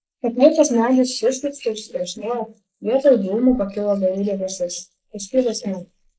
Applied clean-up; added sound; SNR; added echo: neural mask model Resemble Enhance denoiser.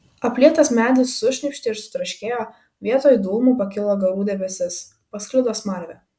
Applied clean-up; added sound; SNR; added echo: none; none; none; none.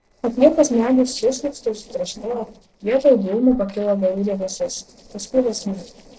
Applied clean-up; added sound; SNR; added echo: neural separator model SepFormer DNS4.